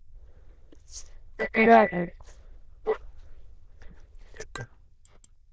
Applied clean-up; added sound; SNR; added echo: neural diffusion model UNIVERSE++.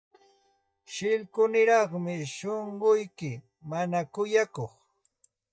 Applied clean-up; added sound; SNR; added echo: neural mask model DeepFilterNet 3.